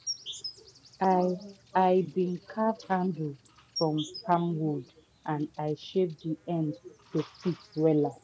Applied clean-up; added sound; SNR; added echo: none; Insect; 17 dB; none.